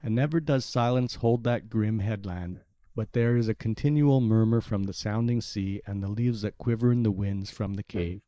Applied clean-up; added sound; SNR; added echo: neural mask model Resemble Enhance denoiser.